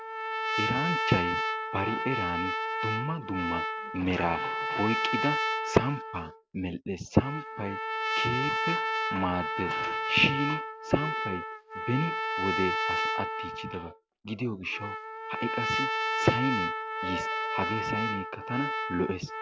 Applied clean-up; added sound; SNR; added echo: none; Trumpet; 0 dB; none.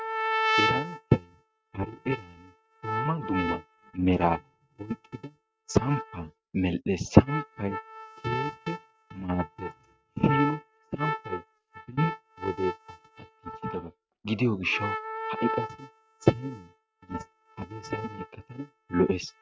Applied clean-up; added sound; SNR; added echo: neural mask model RNNoise.